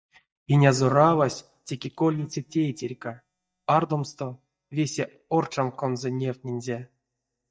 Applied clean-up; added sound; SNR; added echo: neural mask model DeepFilterNet 3.